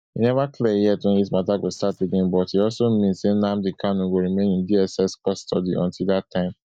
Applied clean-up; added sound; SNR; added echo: neural mask model DeepFilterNet 3.